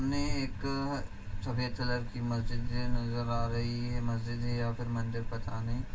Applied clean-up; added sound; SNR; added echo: none; none; none; reverberation time 0.2 s.